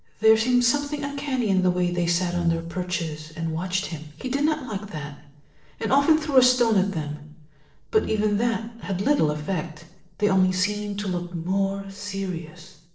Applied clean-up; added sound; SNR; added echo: neural separator model SepFormer DNS4.